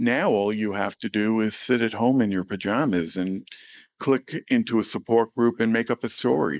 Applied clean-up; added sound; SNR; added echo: neural mask model Resemble Enhance denoiser.